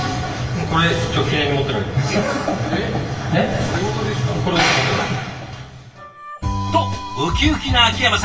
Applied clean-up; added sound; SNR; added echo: none; none; none; reverberation time 0.2 s.